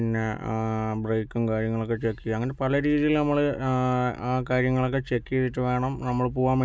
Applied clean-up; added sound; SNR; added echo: none; none; none; none.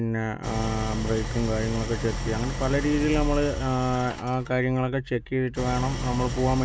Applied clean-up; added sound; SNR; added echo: none; Idling; 5 dB; none.